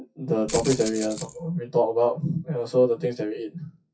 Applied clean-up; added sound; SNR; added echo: classical method WPE with log-MMSE.